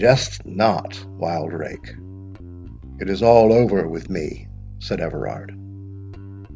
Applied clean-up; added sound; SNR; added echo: none; Bass guitar; 14 dB; none.